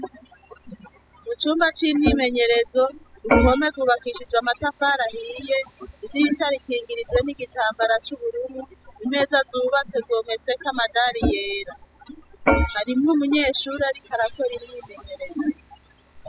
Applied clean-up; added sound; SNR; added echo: classical method spectral subtraction.